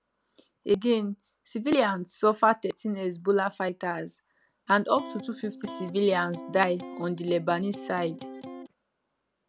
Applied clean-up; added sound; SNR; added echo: none; Electric guitar; 13 dB; none.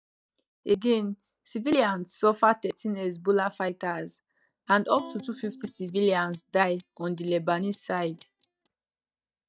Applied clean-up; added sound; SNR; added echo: neural mask model DeepFilterNet 3.